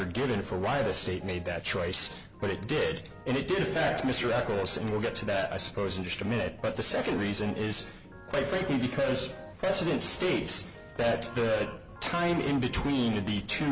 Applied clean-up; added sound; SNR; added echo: none; Organ; 20 dB; none.